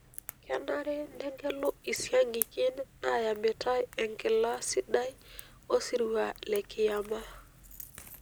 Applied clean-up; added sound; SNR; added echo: none; Crack / Crackle; 16 dB; none.